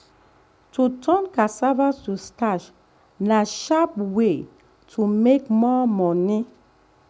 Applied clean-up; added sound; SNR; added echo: none; none; none; none.